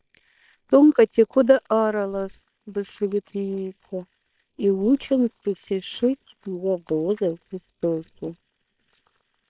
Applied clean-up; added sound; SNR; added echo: neural separator model SepFormer WHAM!.